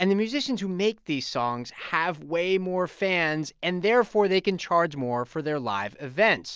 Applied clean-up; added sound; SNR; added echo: none; none; none; none.